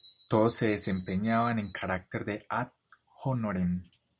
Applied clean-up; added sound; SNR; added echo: none; none; none; none.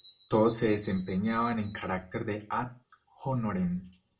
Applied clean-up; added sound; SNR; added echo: none; none; none; reverberation time 0.2 s.